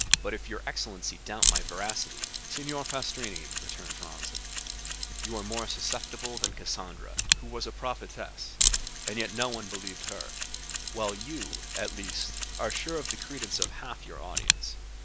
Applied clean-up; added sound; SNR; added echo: none; Mechanisms; -5 dB; none.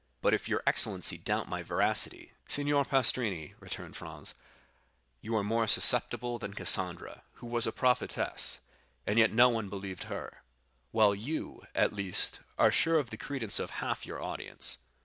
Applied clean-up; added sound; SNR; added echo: none; none; none; none.